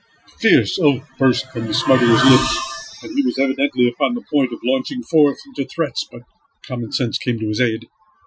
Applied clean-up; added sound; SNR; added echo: classical method Wiener filter.